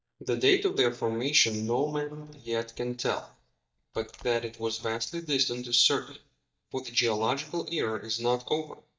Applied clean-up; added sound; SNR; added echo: neural mask model DeepFilterNet 3.